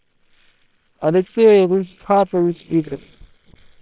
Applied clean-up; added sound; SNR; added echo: neural separator model SepFormer WHAM!.